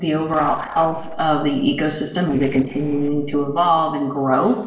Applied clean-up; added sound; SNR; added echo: neural separator model SepFormer DNS4.